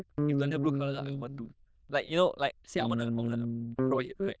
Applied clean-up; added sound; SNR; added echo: neural diffusion model UNIVERSE++.